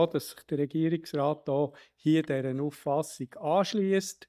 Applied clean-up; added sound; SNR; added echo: neural mask model DeepFilterNet 3.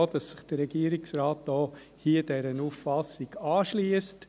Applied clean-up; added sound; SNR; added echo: none; none; none; none.